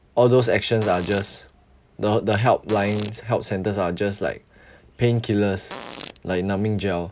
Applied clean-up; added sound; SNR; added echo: none; Fart; 17 dB; none.